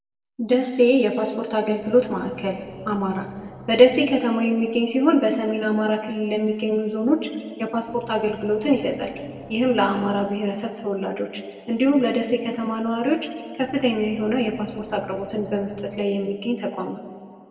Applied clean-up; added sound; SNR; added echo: none; Engine / Boat, Water vehicle; 19 dB; reverberation time 1.6 s.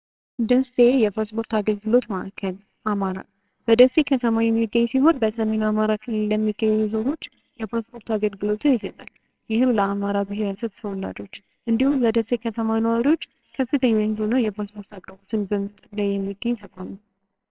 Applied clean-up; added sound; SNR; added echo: neural separator model SepFormer WHAMR!.